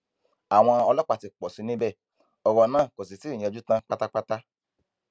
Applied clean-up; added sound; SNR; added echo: none; none; none; none.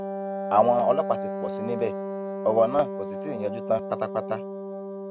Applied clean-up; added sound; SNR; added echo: none; Wind instrument, woodwind instrument; 5 dB; none.